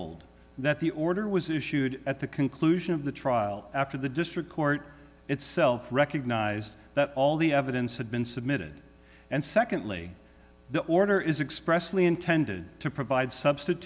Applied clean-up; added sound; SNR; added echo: none; none; none; none.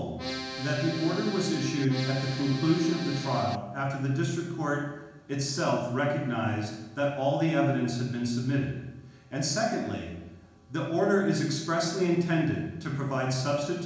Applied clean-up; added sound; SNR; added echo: none; Accordion; 8 dB; reverberation time 1.0 s.